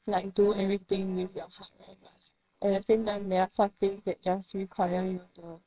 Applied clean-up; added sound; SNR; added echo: neural separator model SepFormer WHAMR!.